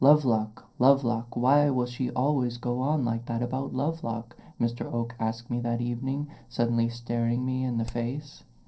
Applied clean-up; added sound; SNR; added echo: neural separator model SepFormer DNS4.